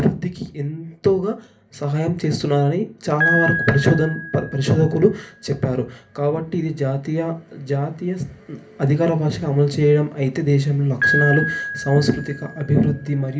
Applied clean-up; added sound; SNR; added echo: none; Piano; 9 dB; reverberation time 0.3 s.